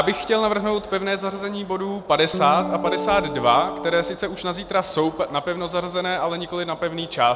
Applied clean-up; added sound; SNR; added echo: none; Guitar; 6 dB; none.